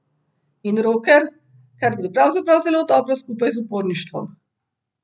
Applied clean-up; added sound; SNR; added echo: none; none; none; none.